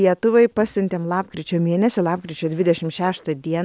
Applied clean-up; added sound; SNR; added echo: none; none; none; none.